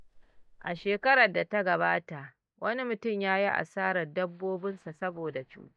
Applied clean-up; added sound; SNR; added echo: neural mask model DeepFilterNet 3.